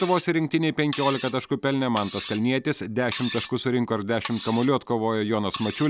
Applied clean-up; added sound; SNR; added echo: none; Cutlery, silverware; 15 dB; none.